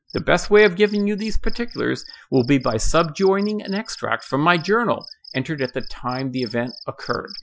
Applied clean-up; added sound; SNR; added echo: classical method Wiener filter.